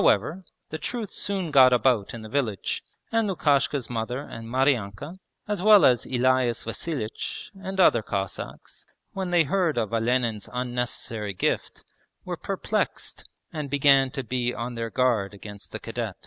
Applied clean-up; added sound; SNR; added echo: none; none; none; none.